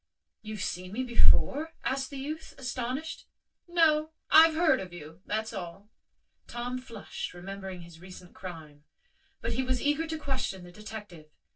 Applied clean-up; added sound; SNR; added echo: none; none; none; reverberation time 0.1 s.